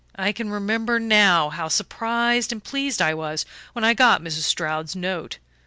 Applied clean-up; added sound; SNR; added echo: none; none; none; none.